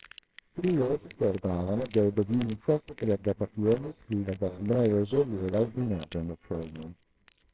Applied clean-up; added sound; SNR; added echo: neural separator model SepFormer WHAMR!.